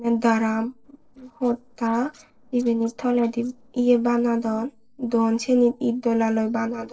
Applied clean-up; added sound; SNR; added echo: neural separator model SepFormer DNS4.